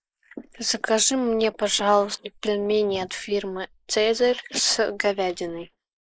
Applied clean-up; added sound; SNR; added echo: neural mask model Resemble Enhance denoiser.